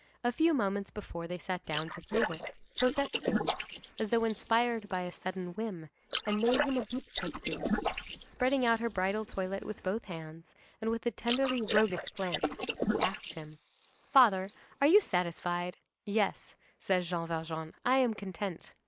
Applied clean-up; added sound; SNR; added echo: neural mask model Resemble Enhance denoiser.